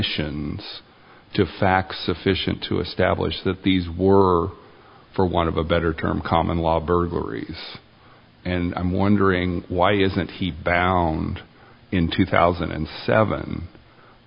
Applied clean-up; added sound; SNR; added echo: none; none; none; none.